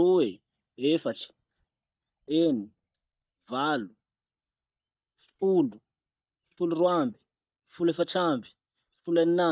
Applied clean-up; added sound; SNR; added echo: neural mask model DeepFilterNet 3.